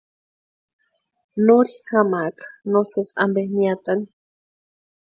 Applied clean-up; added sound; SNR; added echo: none; none; none; none.